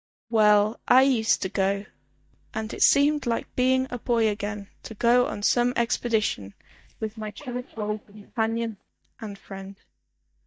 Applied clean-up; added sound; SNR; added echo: neural mask model DeepFilterNet 3.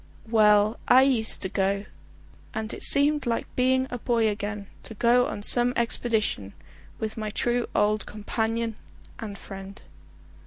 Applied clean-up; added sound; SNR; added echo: none; none; none; none.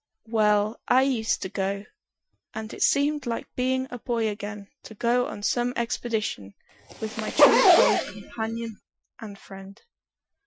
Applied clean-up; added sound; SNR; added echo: classical method Wiener filter.